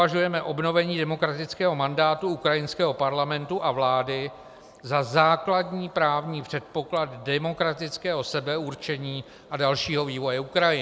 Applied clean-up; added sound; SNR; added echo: none; none; none; none.